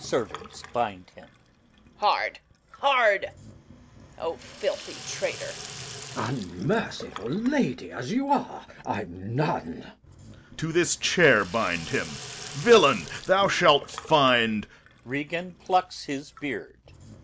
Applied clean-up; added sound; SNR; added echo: none; Sink (filling or washing); 18 dB; none.